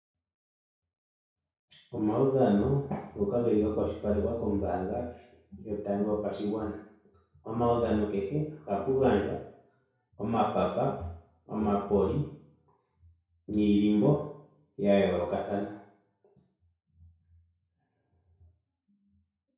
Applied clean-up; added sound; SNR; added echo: none; none; none; reverberation time 0.6 s.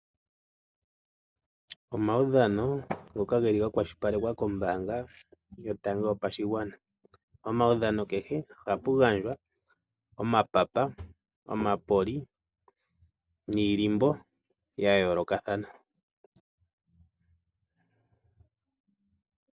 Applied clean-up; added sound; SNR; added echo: none; none; none; none.